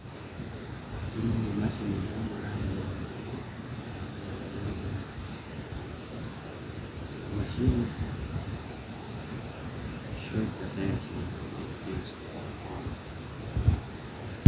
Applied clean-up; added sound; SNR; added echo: none; none; none; none.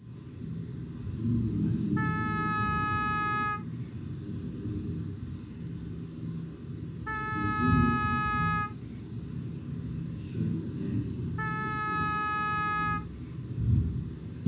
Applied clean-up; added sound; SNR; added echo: none; Wind instrument, woodwind instrument; 0 dB; reverberation time 1.1 s.